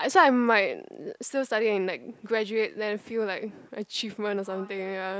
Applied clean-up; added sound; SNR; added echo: none; none; none; none.